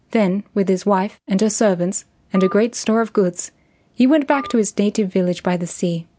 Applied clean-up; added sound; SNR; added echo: none; Telephone; 19 dB; none.